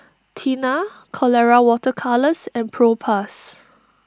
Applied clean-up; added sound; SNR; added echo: none; none; none; none.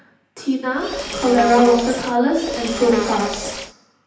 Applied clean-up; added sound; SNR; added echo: none; Insect; 6 dB; reverberation time 0.9 s.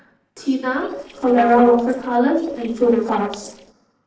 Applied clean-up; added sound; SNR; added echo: neural separator model SepFormer DNS4.